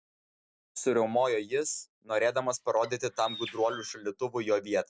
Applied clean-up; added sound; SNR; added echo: none; Bird; 15 dB; none.